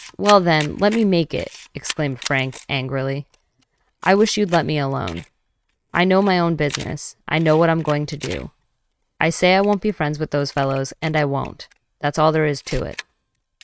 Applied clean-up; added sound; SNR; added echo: neural mask model RNNoise.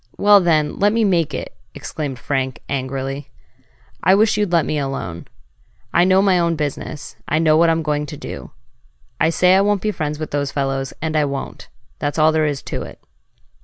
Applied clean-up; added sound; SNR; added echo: none; none; none; none.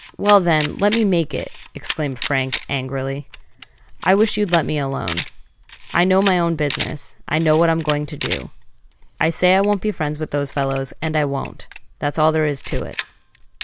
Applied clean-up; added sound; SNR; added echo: none; Camera; 12 dB; none.